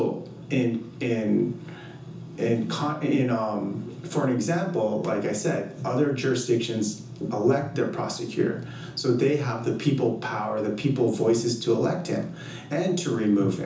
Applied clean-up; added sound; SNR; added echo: none; none; none; reverberation time 0.6 s.